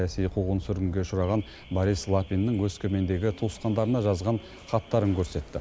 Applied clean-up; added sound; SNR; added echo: none; Alarm / Car; 19 dB; none.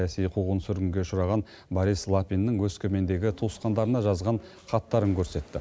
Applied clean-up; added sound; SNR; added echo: none; none; none; none.